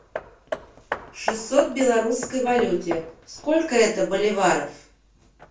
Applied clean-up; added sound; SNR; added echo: none; Hammer; 12 dB; reverberation time 0.3 s.